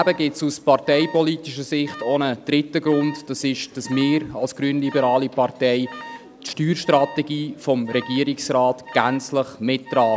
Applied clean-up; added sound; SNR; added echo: none; Alarm; 19 dB; none.